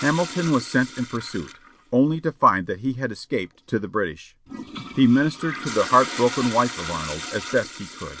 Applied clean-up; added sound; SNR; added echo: none; Toilet flush; 13 dB; none.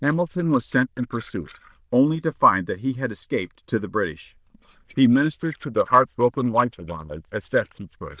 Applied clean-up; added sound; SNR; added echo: neural diffusion model UNIVERSE++.